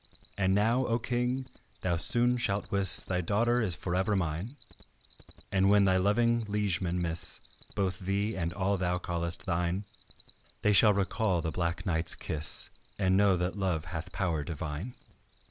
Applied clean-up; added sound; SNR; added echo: none; Cricket; 8 dB; none.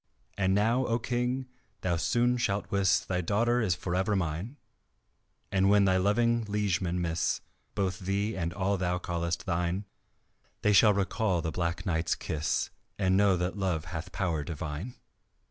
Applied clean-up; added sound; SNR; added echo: none; none; none; none.